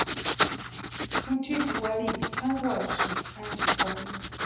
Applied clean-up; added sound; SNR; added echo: none; Writing; -4 dB; reverberation time 0.9 s.